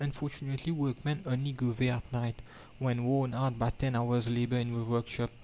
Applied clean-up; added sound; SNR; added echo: none; none; none; none.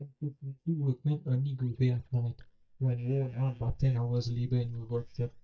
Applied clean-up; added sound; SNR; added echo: neural mask model DeepFilterNet 3.